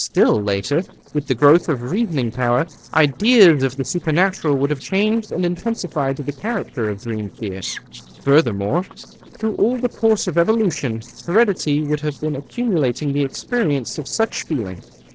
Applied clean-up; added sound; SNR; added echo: neural separator model SepFormer DNS4.